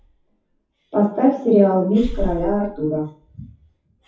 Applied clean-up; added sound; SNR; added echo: classical method WPE with log-MMSE.